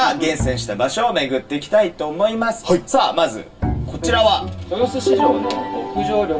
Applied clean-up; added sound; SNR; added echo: none; Bowed string instrument; 10 dB; reverberation time 0.2 s.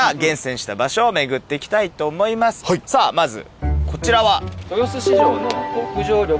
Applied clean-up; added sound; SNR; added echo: none; none; none; none.